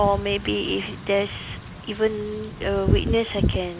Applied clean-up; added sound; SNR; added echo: none; Wind / Rain; 3 dB; none.